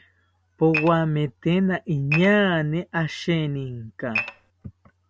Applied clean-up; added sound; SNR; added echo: none; Dishes, pots, and pans / Glass; 5 dB; none.